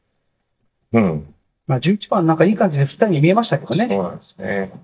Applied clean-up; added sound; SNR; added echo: neural mask model DeepFilterNet 3.